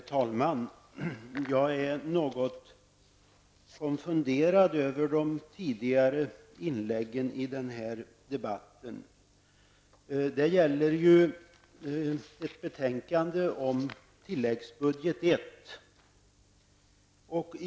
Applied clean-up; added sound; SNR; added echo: none; none; none; none.